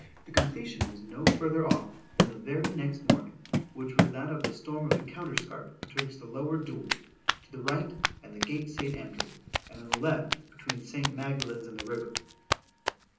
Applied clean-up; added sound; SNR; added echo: none; Run; -3 dB; reverberation time 0.6 s.